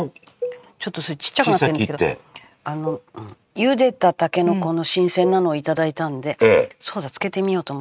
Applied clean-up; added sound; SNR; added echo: neural mask model RNNoise.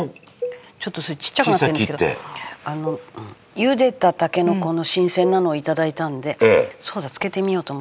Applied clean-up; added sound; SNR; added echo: none; Cowbell; 15 dB; none.